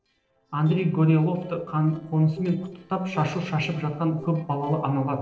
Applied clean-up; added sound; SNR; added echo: neural separator model SepFormer DNS4.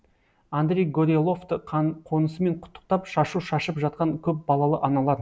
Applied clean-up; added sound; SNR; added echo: none; none; none; none.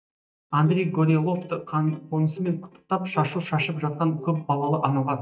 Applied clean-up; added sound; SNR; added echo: neural mask model DeepFilterNet 3.